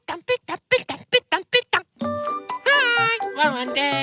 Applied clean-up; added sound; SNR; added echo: none; none; none; none.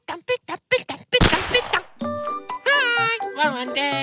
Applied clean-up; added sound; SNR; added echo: none; Gunshot, gunfire; 1 dB; none.